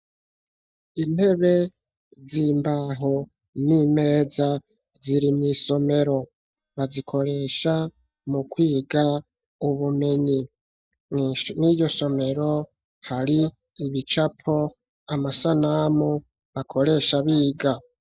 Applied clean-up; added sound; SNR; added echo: neural mask model DeepFilterNet 3.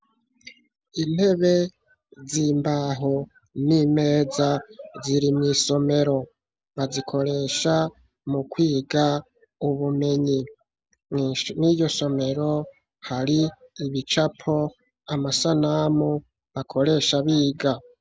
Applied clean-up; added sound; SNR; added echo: none; none; none; none.